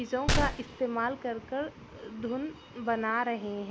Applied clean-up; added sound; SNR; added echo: none; Gunshot, gunfire; 2 dB; none.